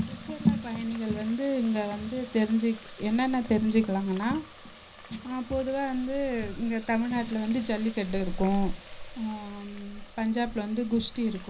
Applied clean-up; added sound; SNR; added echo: none; Water tap, faucet; 11 dB; reverberation time 0.5 s.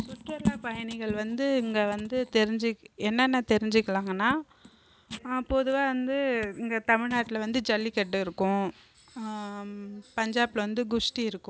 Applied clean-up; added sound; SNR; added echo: none; none; none; none.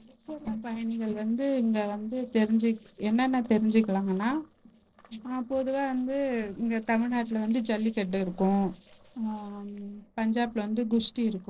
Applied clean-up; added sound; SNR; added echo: neural separator model SepFormer DNS4.